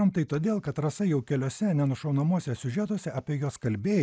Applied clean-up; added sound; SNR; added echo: none; none; none; none.